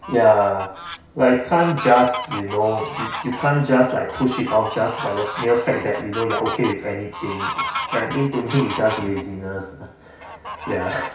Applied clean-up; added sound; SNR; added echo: none; Fowl; 10 dB; reverberation time 0.6 s.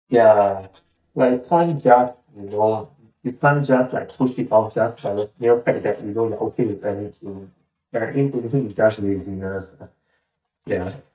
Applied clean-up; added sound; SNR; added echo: neural mask model DeepFilterNet 3.